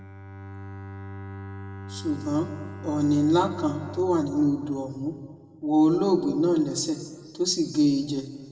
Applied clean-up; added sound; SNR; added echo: none; Bowed string instrument; 15 dB; reverberation time 1.6 s.